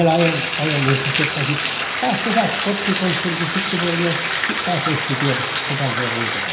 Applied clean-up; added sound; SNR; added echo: none; Bathtub (filling or washing); 1 dB; reverberation time 0.7 s.